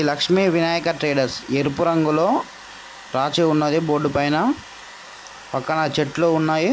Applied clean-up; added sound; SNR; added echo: none; Domestic sounds, home sounds; 19 dB; none.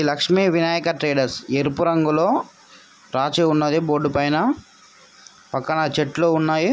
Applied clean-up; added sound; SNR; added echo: none; none; none; none.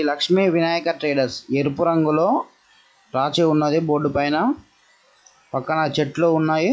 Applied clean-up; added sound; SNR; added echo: classical method log-MMSE.